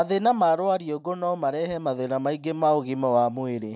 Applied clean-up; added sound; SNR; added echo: none; none; none; none.